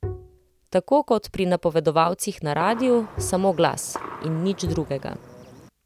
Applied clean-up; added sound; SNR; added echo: none; Gunshot, gunfire + Bowed string instrument; 12 dB; none.